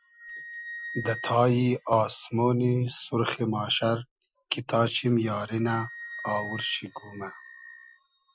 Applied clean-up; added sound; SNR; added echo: classical method Wiener filter.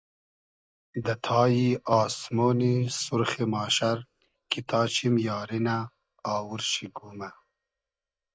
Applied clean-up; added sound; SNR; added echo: neural mask model DeepFilterNet 3.